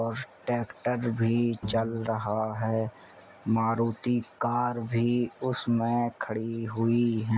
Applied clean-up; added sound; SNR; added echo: none; Bowed string instrument; 13 dB; none.